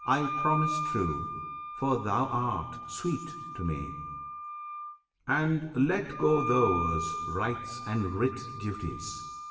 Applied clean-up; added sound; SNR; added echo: none; Wind instrument, woodwind instrument; 6 dB; reverberation time 1.2 s.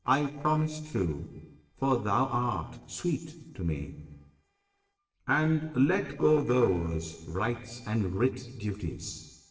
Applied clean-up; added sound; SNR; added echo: neural separator model SepFormer DNS4.